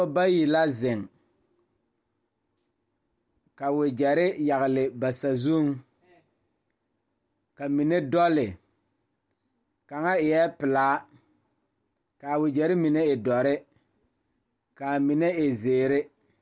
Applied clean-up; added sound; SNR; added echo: none; none; none; none.